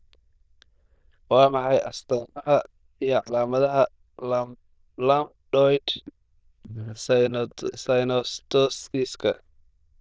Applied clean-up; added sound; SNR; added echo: neural diffusion model UNIVERSE++.